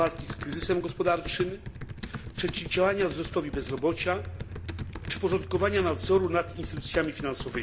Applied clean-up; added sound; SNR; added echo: none; Computer keyboard; 8 dB; none.